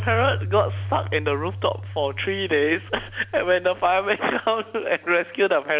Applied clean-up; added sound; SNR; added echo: none; Keyboard (musical); 10 dB; none.